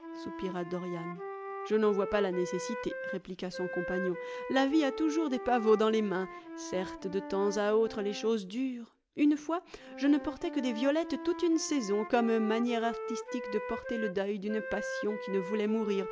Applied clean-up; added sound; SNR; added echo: none; Wind instrument, woodwind instrument; 9 dB; none.